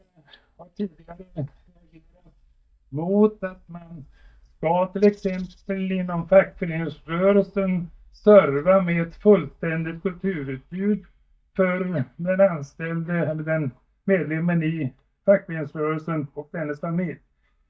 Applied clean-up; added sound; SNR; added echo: neural mask model DeepFilterNet 3.